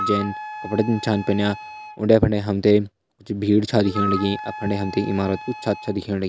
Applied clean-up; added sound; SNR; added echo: none; Wind instrument, woodwind instrument; 11 dB; none.